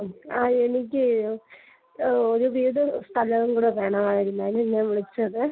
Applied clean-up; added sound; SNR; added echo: none; none; none; none.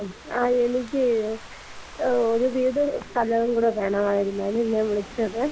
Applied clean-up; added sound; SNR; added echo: none; Rain / Thunderstorm; 17 dB; none.